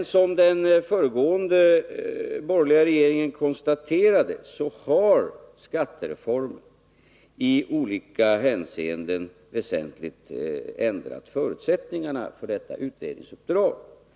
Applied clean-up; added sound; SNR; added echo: none; none; none; none.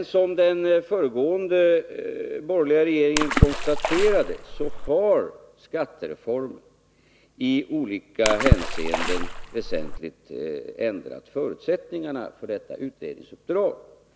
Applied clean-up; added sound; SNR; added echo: none; Water / Splash, splatter; -2 dB; none.